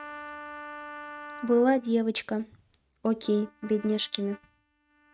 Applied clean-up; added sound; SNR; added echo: neural mask model RNNoise.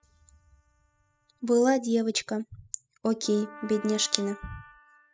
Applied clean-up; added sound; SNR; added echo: classical method spectral subtraction.